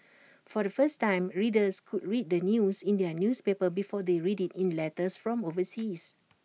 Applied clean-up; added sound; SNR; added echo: none; none; none; none.